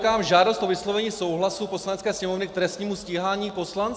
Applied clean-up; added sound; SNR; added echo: none; none; none; none.